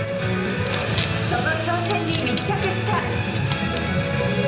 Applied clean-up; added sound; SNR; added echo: none; Wood; 17 dB; reverberation time 0.8 s.